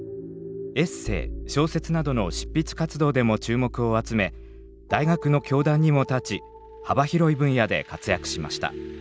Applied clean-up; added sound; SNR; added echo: none; none; none; none.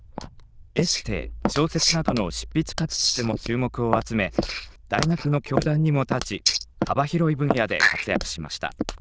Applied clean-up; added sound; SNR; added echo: neural diffusion model UNIVERSE++.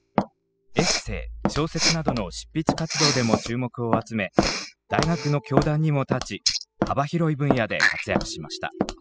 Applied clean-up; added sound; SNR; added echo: classical method spectral subtraction.